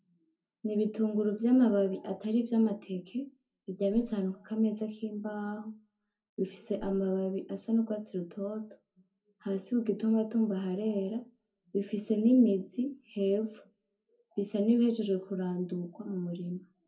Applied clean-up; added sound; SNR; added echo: none; Whoosh, swoosh, swish; 18 dB; reverberation time 0.4 s.